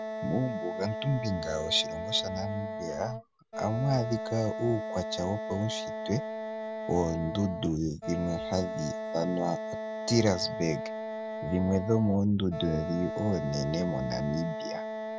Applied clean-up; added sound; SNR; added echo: none; Wind instrument, woodwind instrument; 5 dB; none.